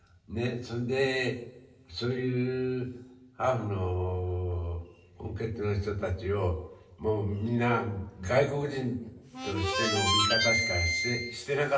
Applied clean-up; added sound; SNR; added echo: none; Harmonica; -1 dB; reverberation time 0.8 s.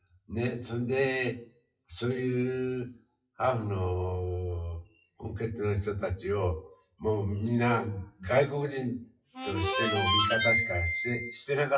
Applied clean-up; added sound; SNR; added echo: classical method WPE with log-MMSE.